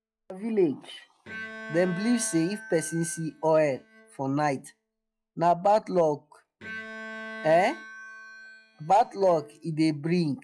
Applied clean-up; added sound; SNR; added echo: classical method log-MMSE.